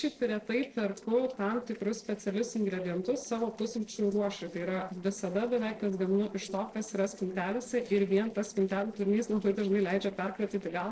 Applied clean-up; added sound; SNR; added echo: neural separator model SepFormer DNS4.